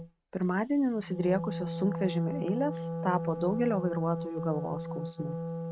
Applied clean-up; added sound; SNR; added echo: neural mask model RNNoise.